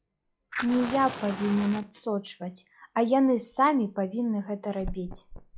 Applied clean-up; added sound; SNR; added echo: classical method log-MMSE.